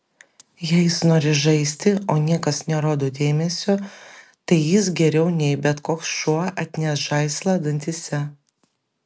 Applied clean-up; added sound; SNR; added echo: none; none; none; none.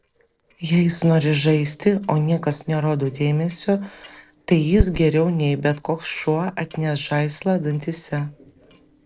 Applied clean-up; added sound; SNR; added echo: neural separator model SepFormer DNS4.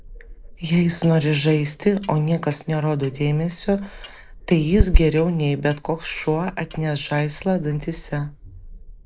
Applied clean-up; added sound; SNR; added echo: neural mask model Resemble Enhance denoiser.